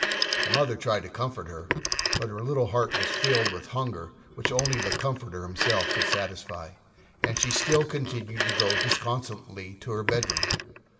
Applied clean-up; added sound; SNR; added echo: none; Telephone; 0 dB; reverberation time 1.8 s.